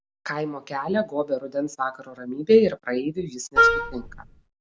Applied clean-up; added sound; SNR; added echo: none; Wind instrument, woodwind instrument; -4 dB; none.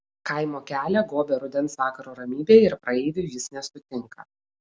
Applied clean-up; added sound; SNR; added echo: none; none; none; none.